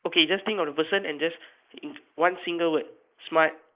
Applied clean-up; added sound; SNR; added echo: neural mask model Resemble Enhance denoiser.